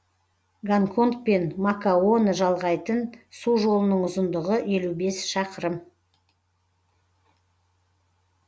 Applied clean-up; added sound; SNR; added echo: none; none; none; none.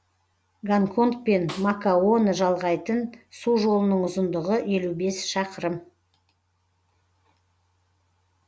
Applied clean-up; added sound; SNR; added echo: none; Snare drum; 18 dB; none.